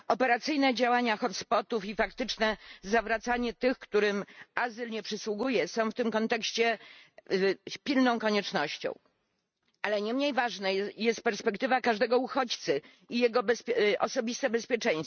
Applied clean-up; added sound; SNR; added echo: neural mask model RNNoise.